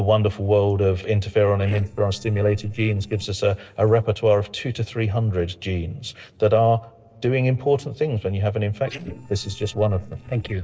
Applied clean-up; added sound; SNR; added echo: neural separator model SepFormer DNS4.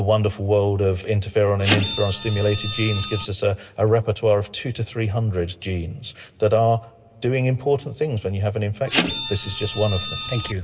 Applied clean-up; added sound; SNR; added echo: none; Printer; 5 dB; reverberation time 0.8 s.